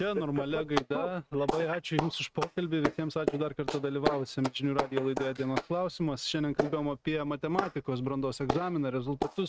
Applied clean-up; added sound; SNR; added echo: neural mask model RNNoise.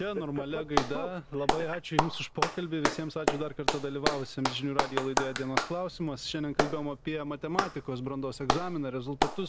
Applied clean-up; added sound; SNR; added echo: none; Clapping; -1 dB; none.